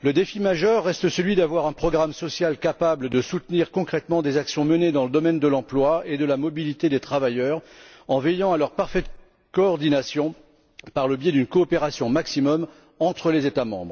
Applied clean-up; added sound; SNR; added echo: none; none; none; none.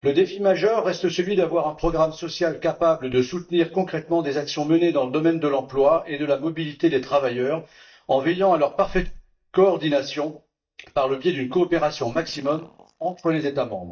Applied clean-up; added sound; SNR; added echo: neural mask model DeepFilterNet 3.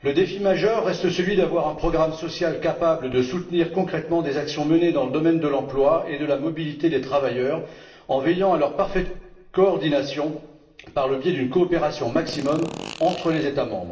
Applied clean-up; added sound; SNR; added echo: none; Fart; 15 dB; reverberation time 0.8 s.